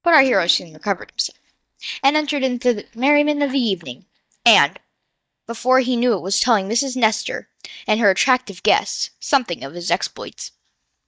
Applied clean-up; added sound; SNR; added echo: neural mask model DeepFilterNet 3.